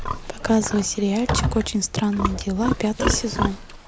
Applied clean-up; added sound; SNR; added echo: none; Livestock, farm animals, working animals; 3 dB; none.